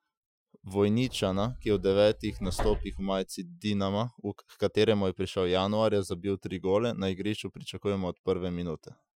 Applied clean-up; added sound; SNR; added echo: classical method Wiener filter.